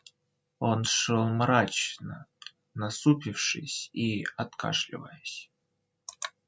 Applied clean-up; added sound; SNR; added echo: none; none; none; none.